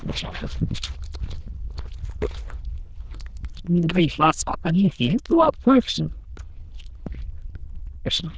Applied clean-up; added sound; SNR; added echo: neural diffusion model UNIVERSE++.